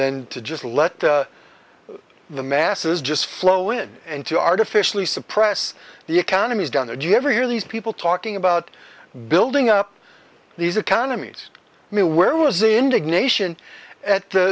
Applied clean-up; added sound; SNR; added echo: none; none; none; none.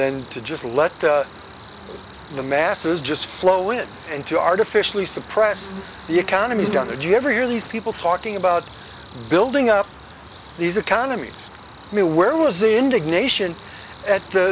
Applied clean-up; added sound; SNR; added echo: none; Cricket; 13 dB; none.